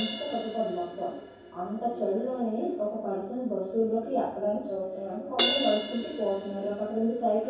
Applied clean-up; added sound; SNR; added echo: none; Crash cymbal; 7 dB; reverberation time 0.7 s.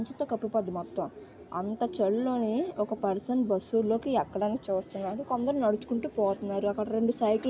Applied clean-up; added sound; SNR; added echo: none; none; none; none.